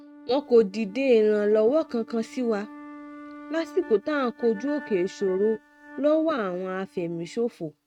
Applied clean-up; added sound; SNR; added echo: neural mask model RNNoise.